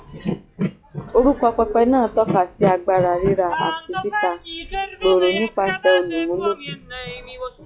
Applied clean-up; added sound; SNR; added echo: classical method log-MMSE.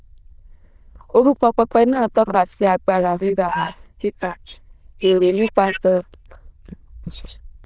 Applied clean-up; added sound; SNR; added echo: neural diffusion model UNIVERSE++.